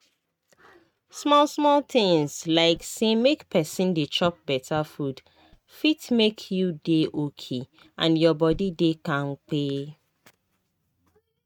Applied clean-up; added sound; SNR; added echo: neural mask model RNNoise.